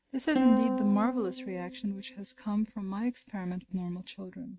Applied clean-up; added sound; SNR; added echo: neural mask model RNNoise.